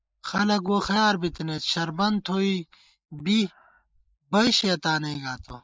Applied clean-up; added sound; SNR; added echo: neural mask model Resemble Enhance denoiser.